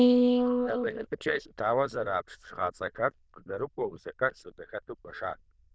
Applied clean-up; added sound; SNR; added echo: neural diffusion model UNIVERSE++.